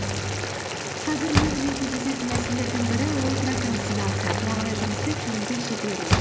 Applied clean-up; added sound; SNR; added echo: none; Boiling + Engine; -3 dB; none.